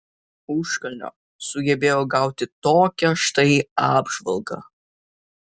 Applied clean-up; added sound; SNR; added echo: none; none; none; none.